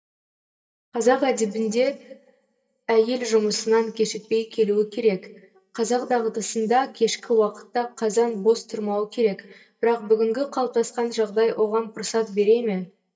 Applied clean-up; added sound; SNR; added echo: neural mask model DeepFilterNet 3.